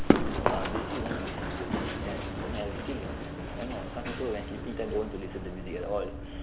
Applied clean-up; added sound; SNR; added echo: none; Run; -5 dB; none.